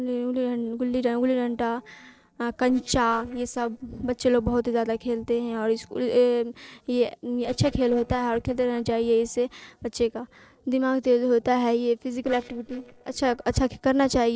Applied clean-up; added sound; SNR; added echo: neural separator model SepFormer DNS4.